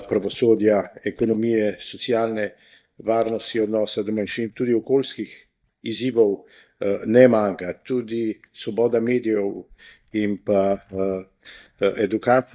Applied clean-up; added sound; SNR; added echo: neural mask model DeepFilterNet 3.